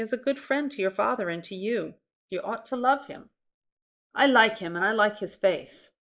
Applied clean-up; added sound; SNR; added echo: neural mask model Resemble Enhance denoiser.